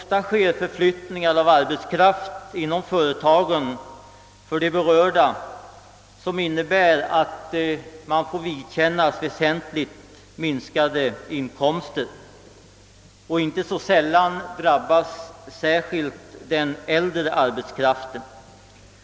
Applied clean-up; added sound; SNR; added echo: none; none; none; none.